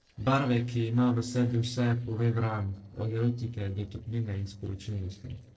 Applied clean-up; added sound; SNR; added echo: neural separator model SepFormer DNS4.